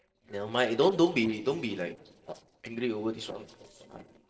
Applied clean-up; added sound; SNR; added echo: neural separator model SepFormer DNS4.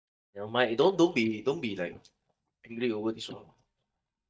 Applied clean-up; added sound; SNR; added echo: neural mask model DeepFilterNet 3.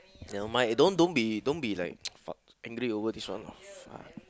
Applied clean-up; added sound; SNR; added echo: none; none; none; none.